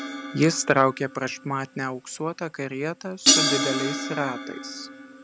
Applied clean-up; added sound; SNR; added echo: none; Crash cymbal; 1 dB; none.